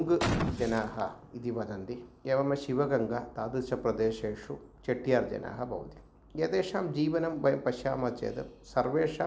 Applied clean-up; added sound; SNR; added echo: none; Boom; 2 dB; none.